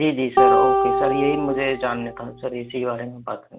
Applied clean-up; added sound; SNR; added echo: none; Acoustic guitar; -3 dB; none.